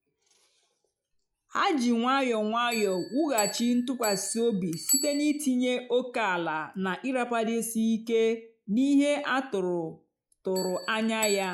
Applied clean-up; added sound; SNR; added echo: classical method log-MMSE.